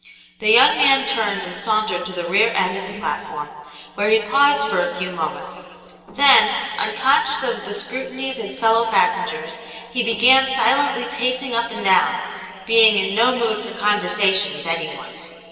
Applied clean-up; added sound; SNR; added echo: neural separator model SepFormer DNS4.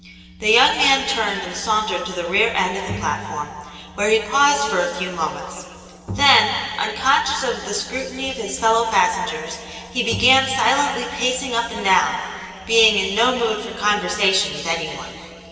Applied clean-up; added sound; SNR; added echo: none; Bowed string instrument; 14 dB; reverberation time 2.6 s.